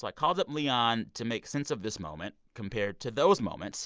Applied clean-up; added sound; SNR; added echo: none; none; none; none.